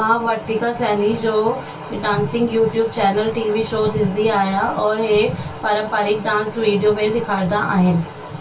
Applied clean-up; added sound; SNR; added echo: none; none; none; reverberation time 0.2 s.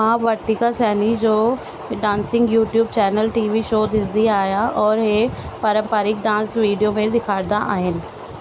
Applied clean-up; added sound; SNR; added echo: none; none; none; none.